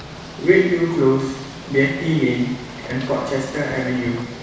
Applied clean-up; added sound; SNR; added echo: none; Ocean / Boat, Water vehicle; 16 dB; reverberation time 1.1 s.